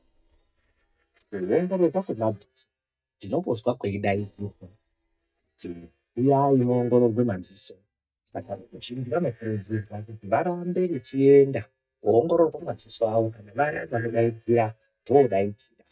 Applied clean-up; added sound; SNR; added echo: neural mask model DeepFilterNet 3.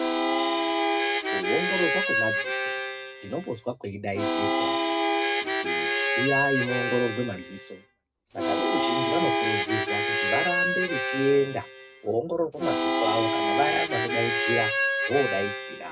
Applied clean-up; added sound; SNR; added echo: none; Harmonica; -3 dB; reverberation time 0.2 s.